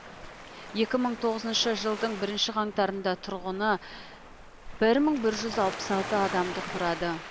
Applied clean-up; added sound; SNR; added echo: none; Waves, surf; 11 dB; none.